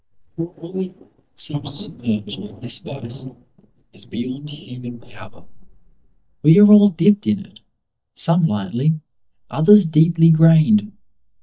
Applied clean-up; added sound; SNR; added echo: neural mask model DeepFilterNet 3.